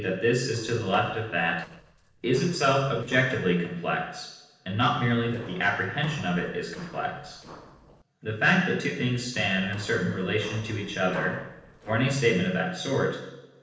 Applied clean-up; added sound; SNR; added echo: neural separator model SepFormer DNS4.